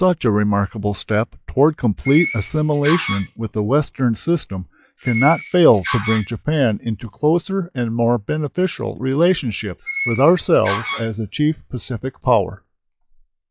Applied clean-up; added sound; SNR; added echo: classical method log-MMSE.